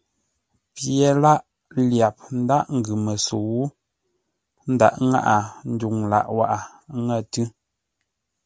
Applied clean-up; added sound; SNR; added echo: none; none; none; none.